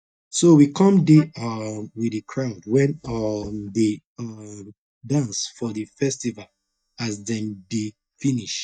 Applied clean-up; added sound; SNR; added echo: neural mask model DeepFilterNet 3.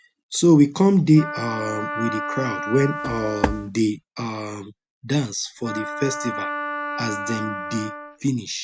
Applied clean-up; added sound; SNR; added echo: none; Wind instrument, woodwind instrument + Walk, footsteps; 7 dB; none.